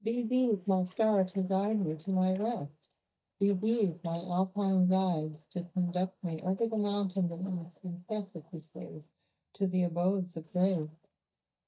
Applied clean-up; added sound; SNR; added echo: neural mask model DeepFilterNet 3.